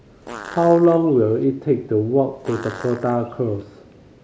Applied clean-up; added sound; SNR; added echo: none; Fart; 17 dB; none.